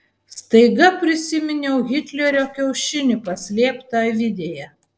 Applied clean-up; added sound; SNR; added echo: neural separator model SepFormer DNS4.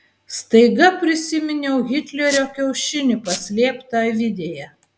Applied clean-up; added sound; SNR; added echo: none; Squeak; 11 dB; none.